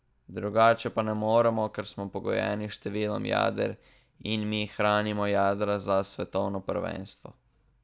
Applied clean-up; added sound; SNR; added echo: none; none; none; none.